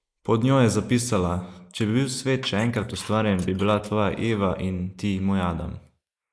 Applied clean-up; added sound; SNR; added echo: neural mask model Resemble Enhance denoiser.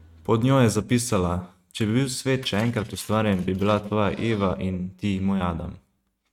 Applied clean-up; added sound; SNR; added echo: neural mask model RNNoise.